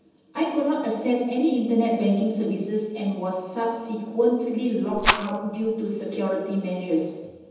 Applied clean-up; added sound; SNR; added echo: none; Rattle; 0 dB; reverberation time 1.1 s.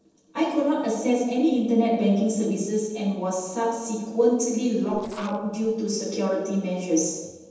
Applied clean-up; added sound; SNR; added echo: neural separator model SepFormer DNS4.